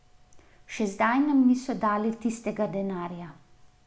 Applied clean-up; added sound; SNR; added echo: none; none; none; none.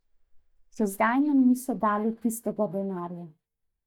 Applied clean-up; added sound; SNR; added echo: neural mask model DeepFilterNet 3.